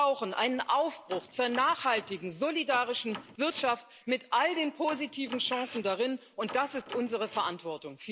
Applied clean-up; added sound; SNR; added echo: none; Door; 17 dB; none.